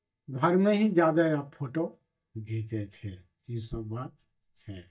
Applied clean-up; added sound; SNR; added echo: neural mask model DeepFilterNet 3.